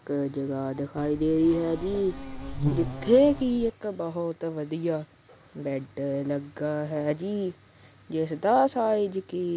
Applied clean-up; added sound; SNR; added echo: none; Insect; 7 dB; none.